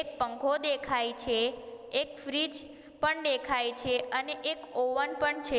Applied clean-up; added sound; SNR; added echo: none; none; none; none.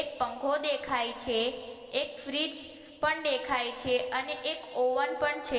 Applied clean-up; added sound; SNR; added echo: none; none; none; reverberation time 2.1 s.